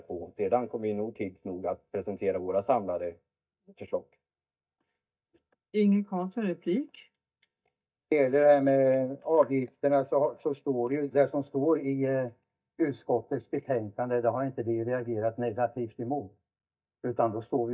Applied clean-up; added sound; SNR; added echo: neural mask model DeepFilterNet 3.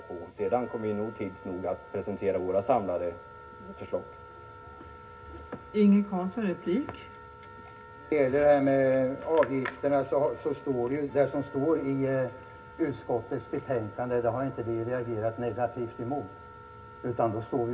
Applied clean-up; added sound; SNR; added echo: none; Wind instrument, woodwind instrument; 19 dB; reverberation time 0.4 s.